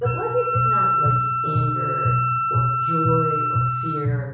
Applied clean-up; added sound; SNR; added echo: none; Wind instrument, woodwind instrument; -1 dB; reverberation time 0.6 s.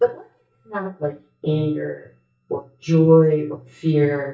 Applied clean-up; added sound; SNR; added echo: neural mask model DeepFilterNet 3.